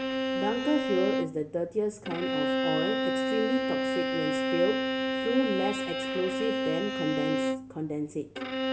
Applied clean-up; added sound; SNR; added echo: none; Bowed string instrument; -2 dB; none.